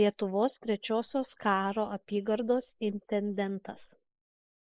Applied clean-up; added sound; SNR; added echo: neural mask model Resemble Enhance denoiser.